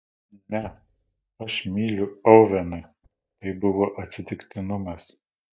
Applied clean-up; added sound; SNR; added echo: neural mask model DeepFilterNet 3.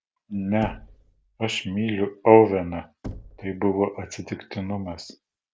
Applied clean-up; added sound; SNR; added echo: none; Knock / Wood; 19 dB; none.